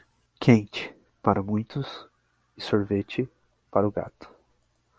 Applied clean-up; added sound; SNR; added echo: none; none; none; none.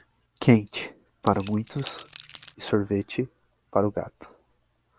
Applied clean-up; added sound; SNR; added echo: none; Rattle / Keys jangling; 11 dB; none.